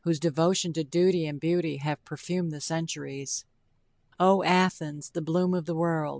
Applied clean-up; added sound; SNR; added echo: none; none; none; none.